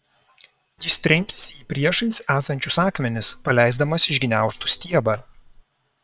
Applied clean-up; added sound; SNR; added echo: neural separator model SepFormer WHAM!.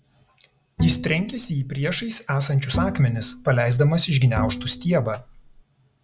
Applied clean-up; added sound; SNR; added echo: none; Bowed string instrument; 7 dB; none.